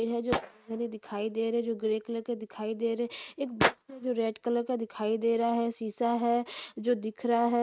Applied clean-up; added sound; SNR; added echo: neural mask model RNNoise.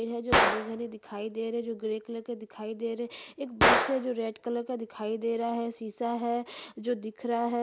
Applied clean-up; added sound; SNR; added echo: none; Gunshot, gunfire; 1 dB; none.